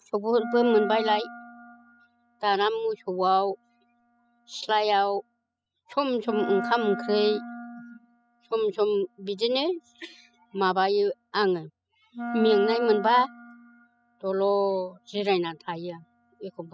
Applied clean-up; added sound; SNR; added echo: classical method spectral subtraction.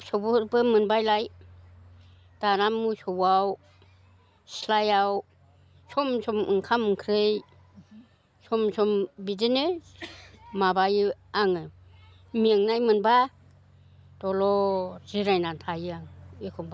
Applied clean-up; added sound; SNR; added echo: none; none; none; none.